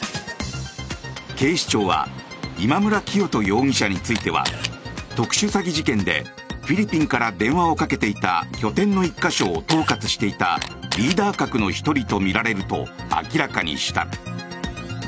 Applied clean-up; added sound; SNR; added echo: none; Camera; 10 dB; none.